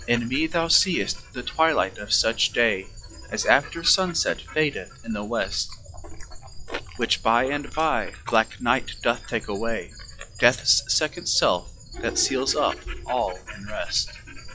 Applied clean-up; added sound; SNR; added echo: classical method log-MMSE.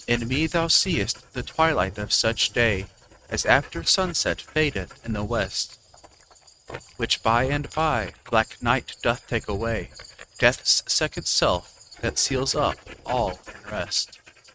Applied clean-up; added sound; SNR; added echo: neural mask model RNNoise.